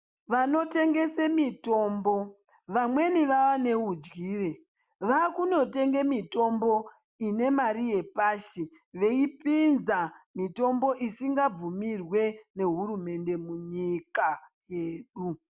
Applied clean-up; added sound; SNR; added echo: none; none; none; none.